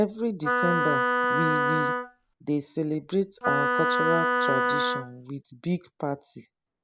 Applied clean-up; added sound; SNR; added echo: none; Wind instrument, woodwind instrument; -4 dB; none.